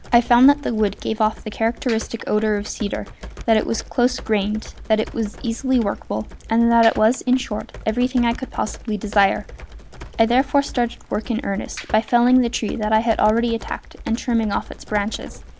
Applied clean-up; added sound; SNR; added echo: none; Computer keyboard; 16 dB; none.